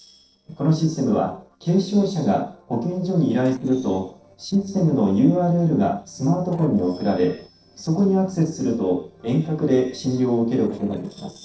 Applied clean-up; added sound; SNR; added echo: neural separator model SepFormer DNS4.